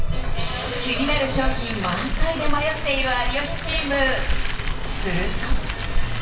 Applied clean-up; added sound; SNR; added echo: none; Car; -3 dB; reverberation time 1.0 s.